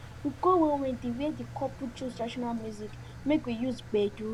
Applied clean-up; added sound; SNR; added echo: none; Engine; 13 dB; none.